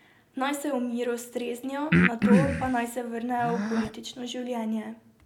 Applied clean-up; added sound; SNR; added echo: none; Breathing; -3 dB; none.